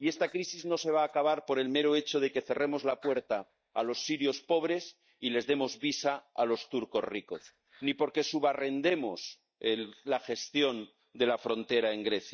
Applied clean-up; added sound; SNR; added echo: neural mask model DeepFilterNet 3.